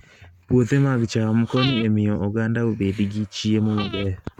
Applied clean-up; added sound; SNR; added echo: neural mask model RNNoise.